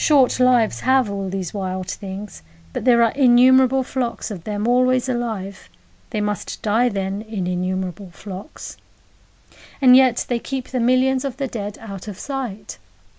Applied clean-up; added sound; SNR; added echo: none; none; none; none.